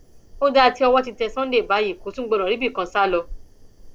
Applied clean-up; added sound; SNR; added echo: none; Fire; 19 dB; none.